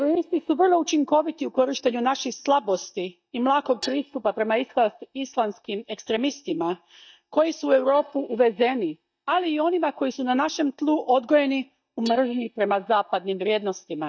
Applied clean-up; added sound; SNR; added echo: neural mask model DeepFilterNet 3.